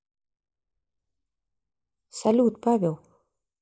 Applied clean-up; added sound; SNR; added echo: neural mask model Resemble Enhance denoiser.